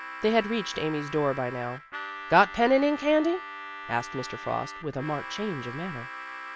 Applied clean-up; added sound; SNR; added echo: none; Harmonica; 11 dB; none.